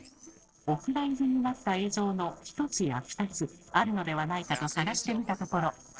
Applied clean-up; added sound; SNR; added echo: neural separator model SepFormer DNS4.